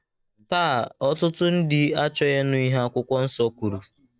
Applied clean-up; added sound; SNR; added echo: neural mask model DeepFilterNet 3.